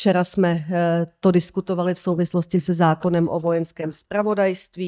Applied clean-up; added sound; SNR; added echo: neural mask model DeepFilterNet 3.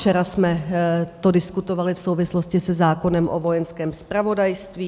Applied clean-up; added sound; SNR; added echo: none; none; none; none.